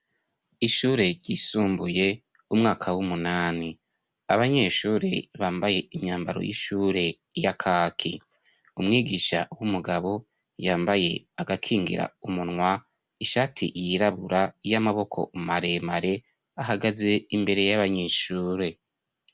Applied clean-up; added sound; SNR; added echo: none; none; none; none.